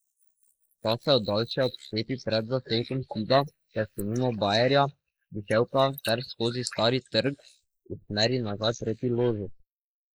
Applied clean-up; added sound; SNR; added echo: neural mask model Resemble Enhance denoiser.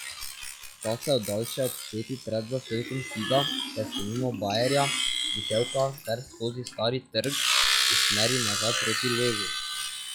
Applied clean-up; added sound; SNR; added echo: classical method log-MMSE.